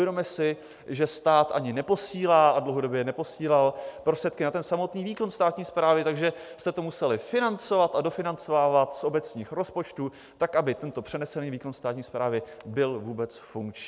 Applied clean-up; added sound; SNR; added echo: none; none; none; none.